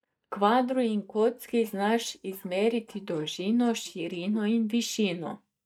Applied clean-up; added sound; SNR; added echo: neural mask model DeepFilterNet 3.